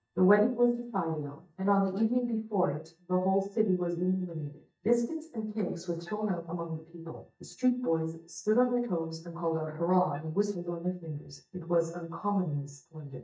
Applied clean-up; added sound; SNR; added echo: neural mask model DeepFilterNet 3.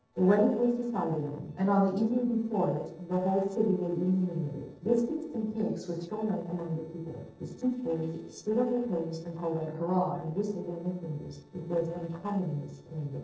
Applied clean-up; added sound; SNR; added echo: neural separator model SepFormer DNS4.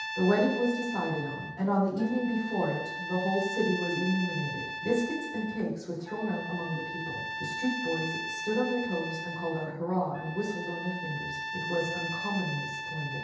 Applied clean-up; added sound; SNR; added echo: none; Trumpet; 6 dB; reverberation time 0.9 s.